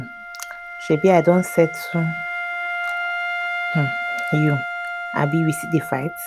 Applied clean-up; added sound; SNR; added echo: none; Wind instrument, woodwind instrument; 6 dB; none.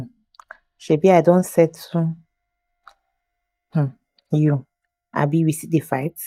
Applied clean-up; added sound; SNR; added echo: neural mask model DeepFilterNet 3.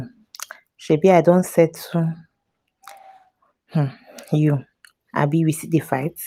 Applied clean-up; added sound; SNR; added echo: none; none; none; none.